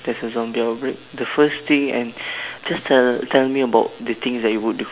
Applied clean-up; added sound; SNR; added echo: none; none; none; none.